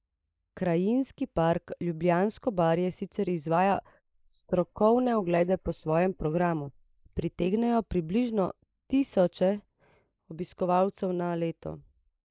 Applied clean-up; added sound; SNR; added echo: neural mask model Resemble Enhance denoiser.